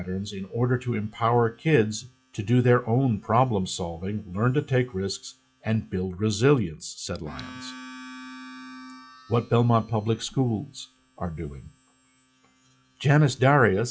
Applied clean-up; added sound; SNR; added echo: classical method log-MMSE.